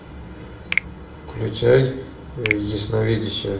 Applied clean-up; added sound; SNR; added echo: none; Finger snapping; 8 dB; reverberation time 0.6 s.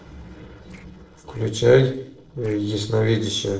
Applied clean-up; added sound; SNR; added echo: neural separator model SepFormer DNS4.